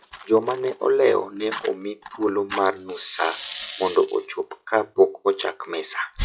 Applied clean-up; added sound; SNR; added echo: classical method log-MMSE.